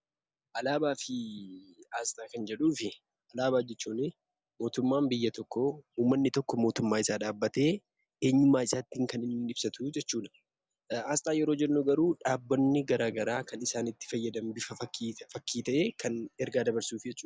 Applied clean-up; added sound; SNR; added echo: none; none; none; none.